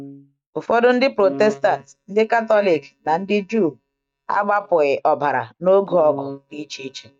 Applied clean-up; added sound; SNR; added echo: neural mask model DeepFilterNet 3.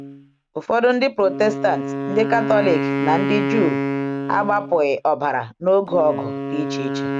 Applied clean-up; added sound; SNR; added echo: none; Wind instrument, woodwind instrument; 5 dB; none.